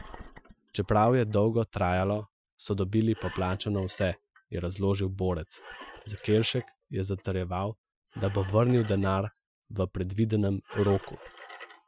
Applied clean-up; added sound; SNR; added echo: classical method Wiener filter.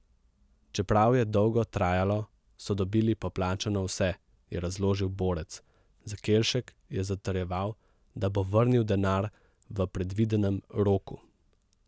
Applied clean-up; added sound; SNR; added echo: none; none; none; none.